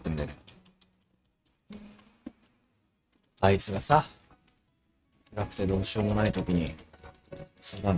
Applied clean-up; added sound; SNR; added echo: neural mask model RNNoise.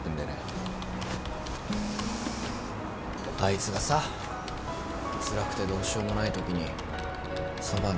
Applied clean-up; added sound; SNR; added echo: none; Computer keyboard; 11 dB; none.